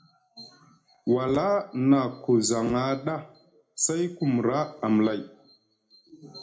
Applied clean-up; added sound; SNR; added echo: none; none; none; reverberation time 0.3 s.